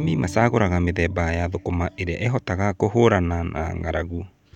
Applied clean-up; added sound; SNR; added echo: none; Bass guitar + Drum; 19 dB; none.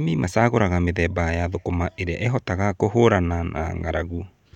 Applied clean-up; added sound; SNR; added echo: none; none; none; none.